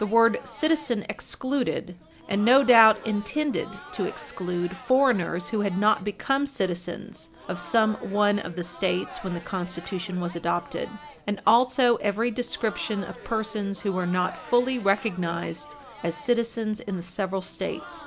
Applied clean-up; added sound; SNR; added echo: none; Crowd; 19 dB; none.